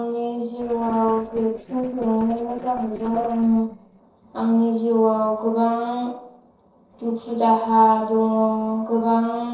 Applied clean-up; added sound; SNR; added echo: neural separator model SepFormer DNS4.